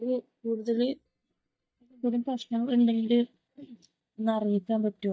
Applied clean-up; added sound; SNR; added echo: neural mask model DeepFilterNet 3.